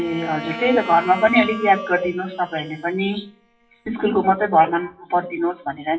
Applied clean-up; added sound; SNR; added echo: classical method WPE with log-MMSE.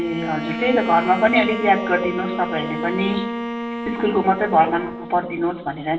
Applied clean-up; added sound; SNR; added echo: none; Bowed string instrument; 7 dB; reverberation time 0.6 s.